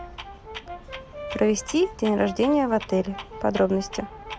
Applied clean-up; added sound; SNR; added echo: none; Clock + Brass instrument; 13 dB; none.